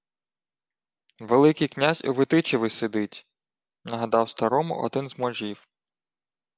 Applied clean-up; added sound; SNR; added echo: none; none; none; none.